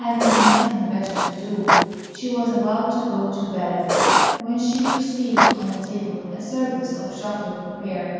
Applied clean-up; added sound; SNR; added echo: none; Writing; -3 dB; reverberation time 2.1 s.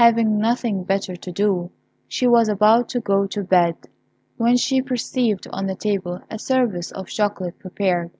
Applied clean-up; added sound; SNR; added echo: none; none; none; none.